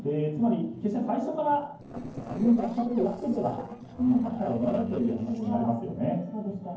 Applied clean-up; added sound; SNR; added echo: neural separator model SepFormer DNS4.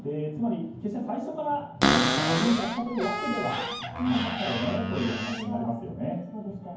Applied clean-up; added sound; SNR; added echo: none; Cupboard open or close; -2 dB; reverberation time 0.9 s.